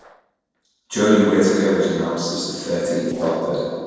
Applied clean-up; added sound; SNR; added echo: neural separator model SepFormer DNS4.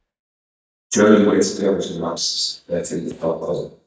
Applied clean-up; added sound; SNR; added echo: neural mask model DeepFilterNet 3.